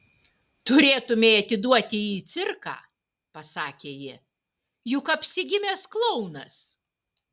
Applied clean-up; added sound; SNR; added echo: none; none; none; none.